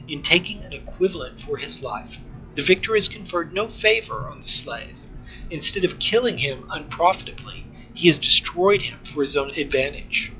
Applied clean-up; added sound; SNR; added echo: classical method log-MMSE.